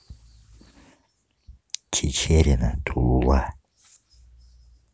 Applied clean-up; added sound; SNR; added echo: none; none; none; none.